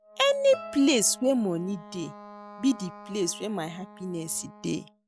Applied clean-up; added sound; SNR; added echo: none; Guitar + Wind instrument, woodwind instrument; 18 dB; none.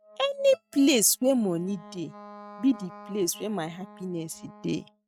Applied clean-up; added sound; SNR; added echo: neural mask model RNNoise.